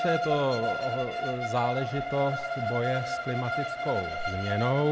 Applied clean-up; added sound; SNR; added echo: none; Bowed string instrument; 2 dB; none.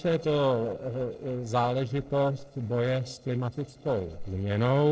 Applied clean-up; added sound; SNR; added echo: neural separator model SepFormer DNS4.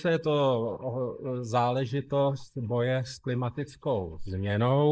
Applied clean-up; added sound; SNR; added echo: neural mask model Resemble Enhance denoiser.